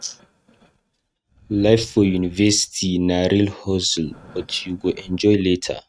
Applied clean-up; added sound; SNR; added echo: neural mask model RNNoise.